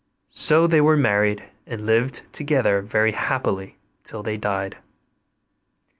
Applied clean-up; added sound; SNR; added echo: none; none; none; none.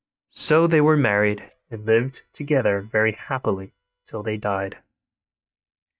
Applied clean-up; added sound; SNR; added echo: neural mask model DeepFilterNet 3.